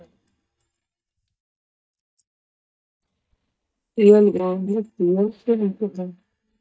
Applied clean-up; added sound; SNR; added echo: neural mask model DeepFilterNet 3.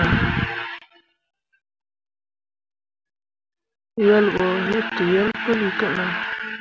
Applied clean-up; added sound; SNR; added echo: none; none; none; none.